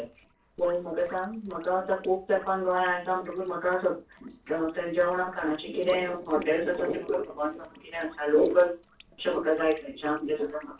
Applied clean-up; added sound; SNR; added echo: neural separator model SepFormer DNS4.